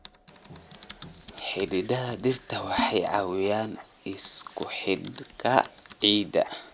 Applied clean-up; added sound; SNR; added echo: none; Typing; 17 dB; none.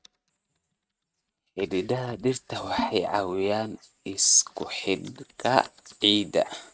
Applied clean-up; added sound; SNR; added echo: neural mask model RNNoise.